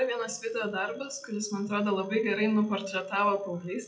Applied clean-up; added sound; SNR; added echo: classical method WPE with log-MMSE.